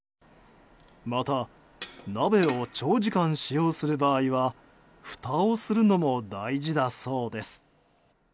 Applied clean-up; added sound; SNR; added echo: none; none; none; none.